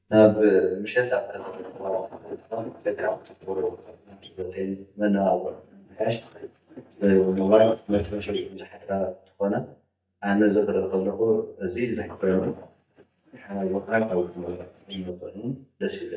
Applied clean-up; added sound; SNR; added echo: neural mask model DeepFilterNet 3.